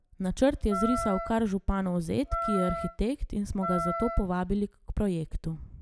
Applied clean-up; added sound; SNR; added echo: none; Wind instrument, woodwind instrument; 6 dB; none.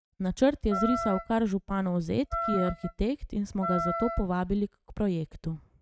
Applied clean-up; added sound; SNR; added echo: neural mask model RNNoise.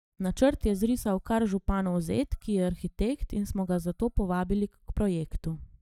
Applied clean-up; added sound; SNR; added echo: neural mask model DeepFilterNet 3.